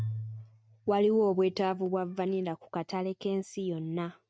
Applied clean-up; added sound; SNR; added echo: neural mask model RNNoise.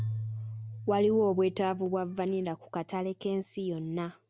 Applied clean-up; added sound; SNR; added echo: none; Keyboard (musical); 11 dB; none.